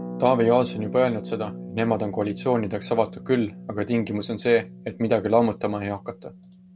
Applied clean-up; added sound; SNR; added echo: none; Harp; 13 dB; none.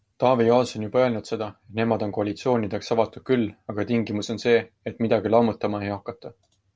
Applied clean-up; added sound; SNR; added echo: none; none; none; none.